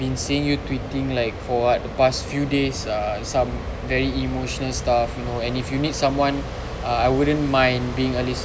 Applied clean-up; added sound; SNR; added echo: none; none; none; none.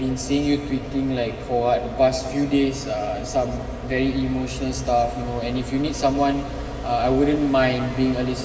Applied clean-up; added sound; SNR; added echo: none; none; none; reverberation time 2.3 s.